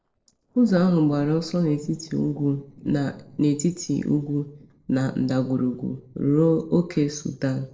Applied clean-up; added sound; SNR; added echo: neural separator model SepFormer DNS4.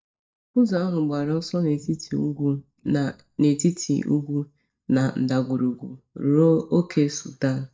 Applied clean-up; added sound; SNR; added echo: neural mask model DeepFilterNet 3.